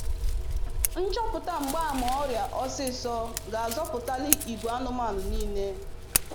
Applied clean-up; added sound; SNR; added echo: none; Scissors; -1 dB; none.